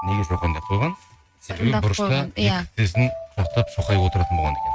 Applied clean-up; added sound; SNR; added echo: neural mask model RNNoise.